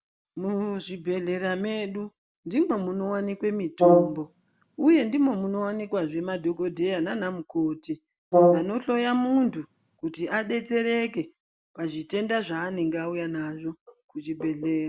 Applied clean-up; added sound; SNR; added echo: none; Brass instrument; -3 dB; none.